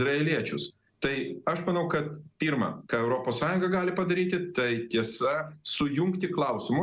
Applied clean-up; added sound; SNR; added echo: none; none; none; none.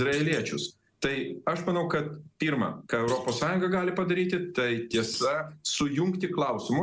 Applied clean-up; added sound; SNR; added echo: none; Thump, thud; 20 dB; none.